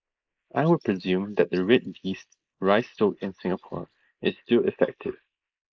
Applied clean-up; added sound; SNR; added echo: neural mask model Resemble Enhance denoiser.